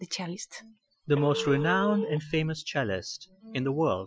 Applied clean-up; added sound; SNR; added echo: classical method Wiener filter.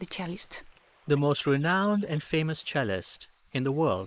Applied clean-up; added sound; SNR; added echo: neural mask model Resemble Enhance denoiser.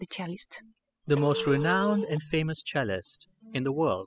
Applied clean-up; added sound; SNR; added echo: classical method spectral subtraction.